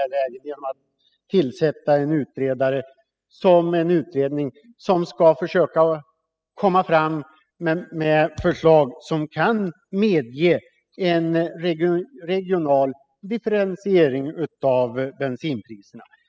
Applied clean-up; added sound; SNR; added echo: classical method spectral subtraction.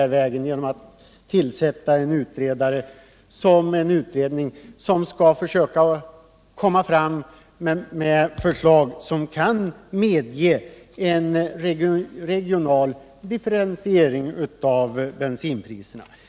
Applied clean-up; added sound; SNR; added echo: none; Thump, thud; 18 dB; none.